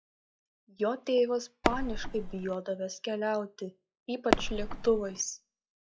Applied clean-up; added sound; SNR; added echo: classical method log-MMSE.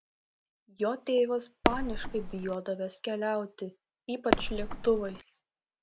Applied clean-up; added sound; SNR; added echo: none; Fireworks; -2 dB; none.